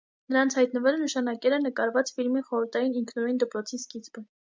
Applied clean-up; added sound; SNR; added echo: none; none; none; none.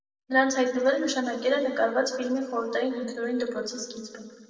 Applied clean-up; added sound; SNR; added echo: none; none; none; reverberation time 1.8 s.